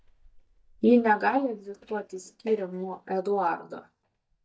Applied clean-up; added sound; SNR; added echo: neural mask model DeepFilterNet 3.